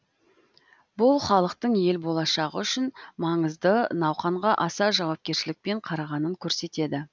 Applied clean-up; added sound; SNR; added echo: none; none; none; none.